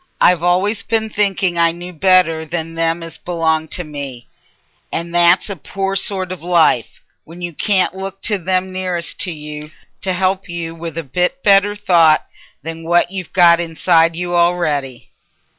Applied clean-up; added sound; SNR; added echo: none; none; none; none.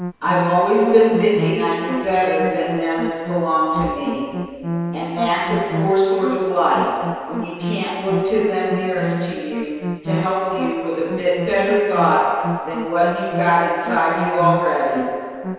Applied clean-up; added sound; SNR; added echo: none; Musical instrument; 7 dB; reverberation time 2.2 s.